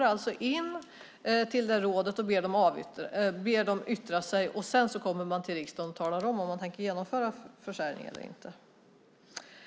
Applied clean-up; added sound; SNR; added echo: none; none; none; none.